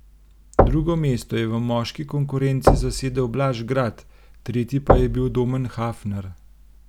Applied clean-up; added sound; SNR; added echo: none; Knock / Wood / Percussion; 1 dB; none.